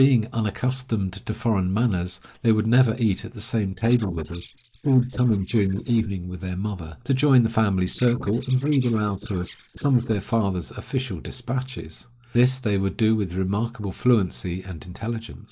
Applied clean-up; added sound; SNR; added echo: neural mask model Resemble Enhance denoiser.